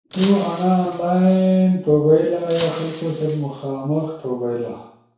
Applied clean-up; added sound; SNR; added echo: none; Shatter; 15 dB; reverberation time 0.6 s.